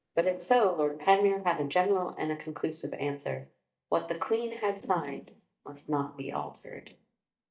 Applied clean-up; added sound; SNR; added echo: neural mask model DeepFilterNet 3.